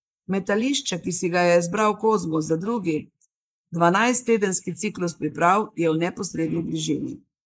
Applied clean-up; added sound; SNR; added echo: neural mask model Resemble Enhance denoiser.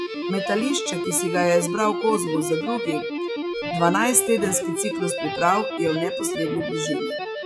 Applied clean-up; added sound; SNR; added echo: classical method log-MMSE.